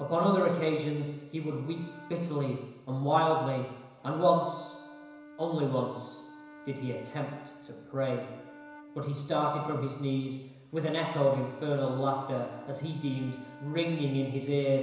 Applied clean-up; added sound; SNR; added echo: none; Wind instrument, woodwind instrument; 20 dB; reverberation time 1.0 s.